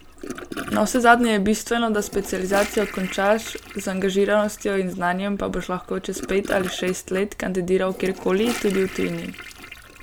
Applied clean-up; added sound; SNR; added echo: none; Toilet flush / Gurgling; 14 dB; none.